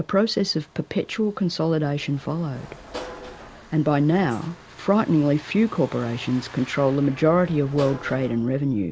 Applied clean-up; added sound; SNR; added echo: none; Truck + Sliding door / Slam; 19 dB; none.